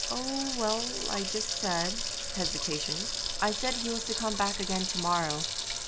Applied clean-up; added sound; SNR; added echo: none; Sink (filling or washing) / Water tap, faucet; 0 dB; none.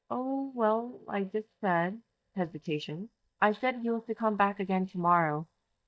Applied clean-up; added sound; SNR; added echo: neural mask model DeepFilterNet 3.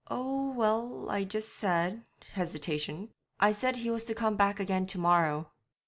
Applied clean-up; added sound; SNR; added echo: none; none; none; none.